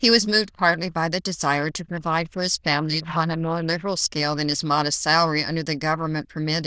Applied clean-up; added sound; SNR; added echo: neural diffusion model UNIVERSE++.